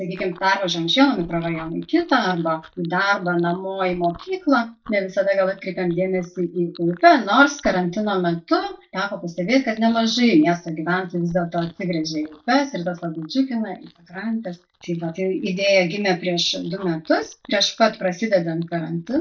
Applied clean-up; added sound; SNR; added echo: neural mask model DeepFilterNet 3.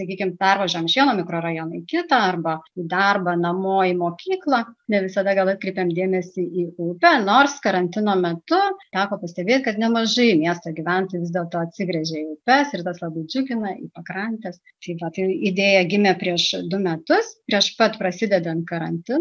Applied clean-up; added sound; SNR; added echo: none; none; none; none.